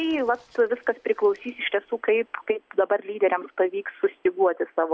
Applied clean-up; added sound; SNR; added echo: none; none; none; none.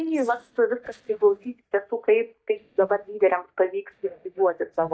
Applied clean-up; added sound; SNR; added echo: neural mask model DeepFilterNet 3.